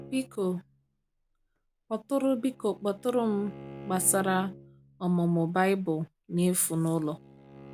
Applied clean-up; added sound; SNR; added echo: none; Bowed string instrument; 19 dB; none.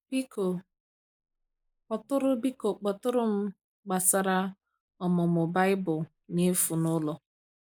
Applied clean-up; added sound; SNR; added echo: neural mask model Resemble Enhance denoiser.